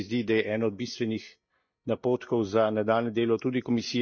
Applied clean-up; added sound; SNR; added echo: neural mask model DeepFilterNet 3.